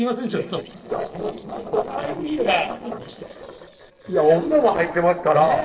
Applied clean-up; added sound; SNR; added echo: neural separator model SepFormer DNS4.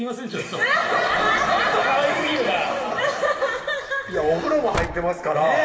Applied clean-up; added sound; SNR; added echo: none; Sliding door; 17 dB; reverberation time 2.3 s.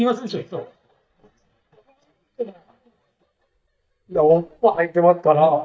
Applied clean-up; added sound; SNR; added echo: neural mask model DeepFilterNet 3.